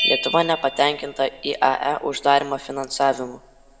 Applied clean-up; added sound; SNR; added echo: none; Bell; 9 dB; reverberation time 0.8 s.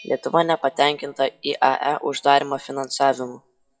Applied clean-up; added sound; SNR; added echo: classical method WPE with log-MMSE.